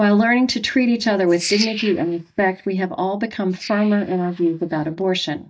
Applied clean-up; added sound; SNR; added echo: neural mask model DeepFilterNet 3.